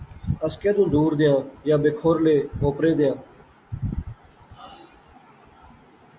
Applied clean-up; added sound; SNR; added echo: none; none; none; none.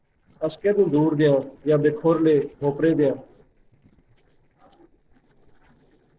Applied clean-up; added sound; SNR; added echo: neural separator model SepFormer DNS4.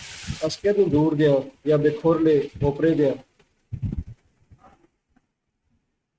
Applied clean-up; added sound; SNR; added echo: neural mask model RNNoise.